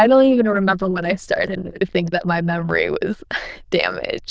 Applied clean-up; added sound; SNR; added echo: neural diffusion model UNIVERSE++.